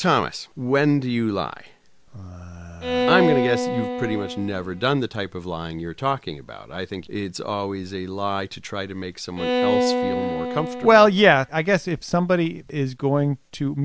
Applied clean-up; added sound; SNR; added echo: none; Bowed string instrument; 3 dB; none.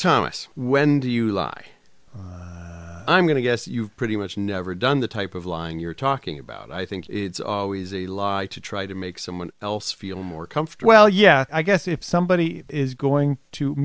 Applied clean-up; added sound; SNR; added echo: none; none; none; none.